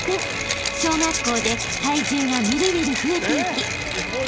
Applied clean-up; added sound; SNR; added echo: none; Mechanisms + Rattle / Rattle (instrument); 5 dB; none.